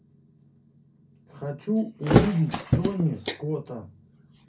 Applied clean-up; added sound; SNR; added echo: none; Thump, thud; -3 dB; reverberation time 0.3 s.